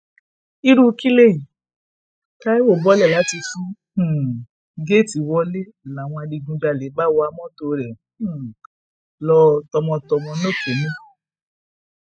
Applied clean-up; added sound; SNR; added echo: classical method spectral subtraction.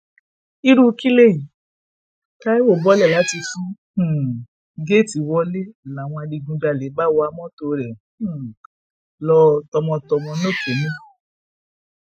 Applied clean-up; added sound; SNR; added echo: classical method Wiener filter.